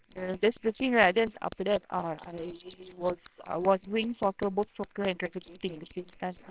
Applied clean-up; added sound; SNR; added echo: neural separator model SepFormer WHAMR!.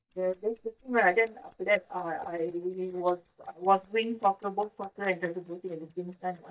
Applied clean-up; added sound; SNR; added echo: neural mask model DeepFilterNet 3.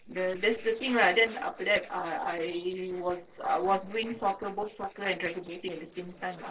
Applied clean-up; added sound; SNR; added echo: neural separator model SepFormer DNS4.